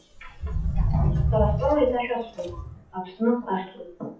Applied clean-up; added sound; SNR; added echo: classical method WPE with log-MMSE.